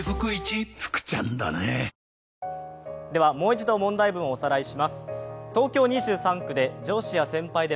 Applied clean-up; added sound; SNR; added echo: none; none; none; none.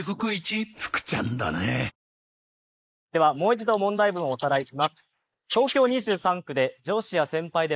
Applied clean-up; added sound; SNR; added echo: neural mask model Resemble Enhance denoiser.